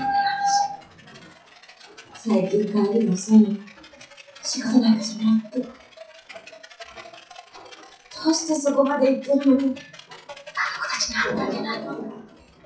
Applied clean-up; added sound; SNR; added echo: classical method WPE with log-MMSE.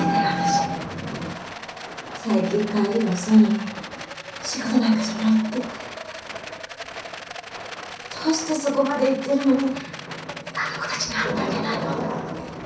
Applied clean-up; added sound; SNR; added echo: none; Rattle; 12 dB; reverberation time 0.6 s.